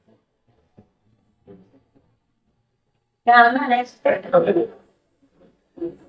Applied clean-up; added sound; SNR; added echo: neural mask model DeepFilterNet 3.